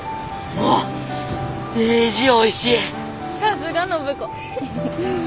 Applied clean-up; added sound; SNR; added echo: none; none; none; none.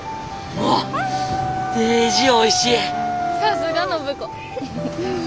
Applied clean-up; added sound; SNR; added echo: none; Dog; 2 dB; none.